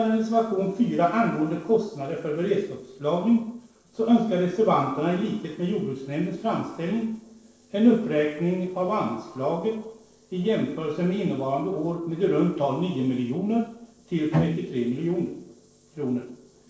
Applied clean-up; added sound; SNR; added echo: neural separator model SepFormer DNS4.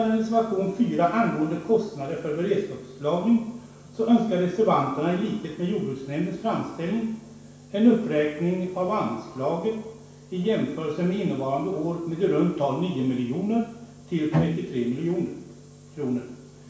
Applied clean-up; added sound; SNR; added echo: none; Bowed string instrument; 3 dB; reverberation time 0.7 s.